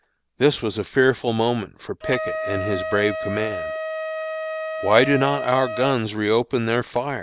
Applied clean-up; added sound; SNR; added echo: none; Wind instrument, woodwind instrument; 8 dB; none.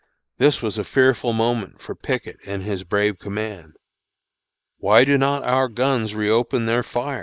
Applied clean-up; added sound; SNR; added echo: neural mask model Resemble Enhance denoiser.